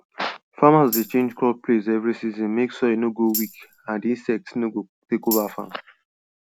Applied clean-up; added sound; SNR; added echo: none; Tambourine; 11 dB; none.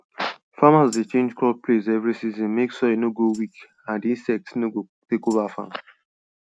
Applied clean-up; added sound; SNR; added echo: neural mask model RNNoise.